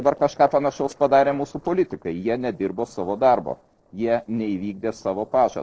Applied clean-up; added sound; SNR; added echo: neural separator model SepFormer DNS4.